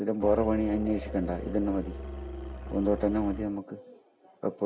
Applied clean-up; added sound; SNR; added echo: none; Musical instrument; 8 dB; none.